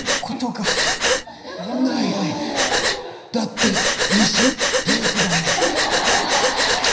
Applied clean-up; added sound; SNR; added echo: none; Breathing; -2 dB; reverberation time 0.9 s.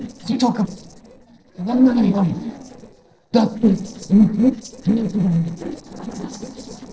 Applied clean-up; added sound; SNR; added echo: neural separator model SepFormer DNS4.